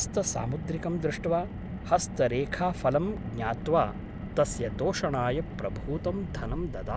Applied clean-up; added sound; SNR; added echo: none; Car; 7 dB; none.